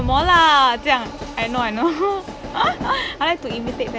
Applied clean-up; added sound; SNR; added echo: none; Train; 11 dB; none.